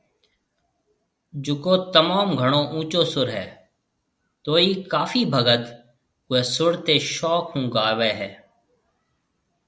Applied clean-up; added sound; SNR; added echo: none; none; none; none.